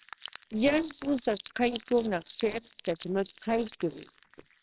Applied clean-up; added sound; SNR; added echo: neural separator model SepFormer WHAMR!.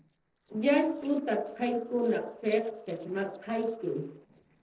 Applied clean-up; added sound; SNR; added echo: neural separator model SepFormer DNS4.